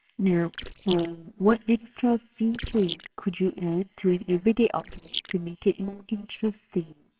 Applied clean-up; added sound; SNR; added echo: neural separator model SepFormer WHAMR!.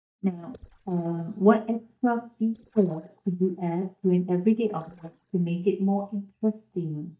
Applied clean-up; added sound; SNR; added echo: neural mask model DeepFilterNet 3.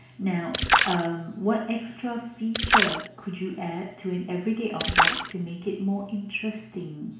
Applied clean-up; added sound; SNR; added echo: none; Splash, splatter; -2 dB; reverberation time 0.6 s.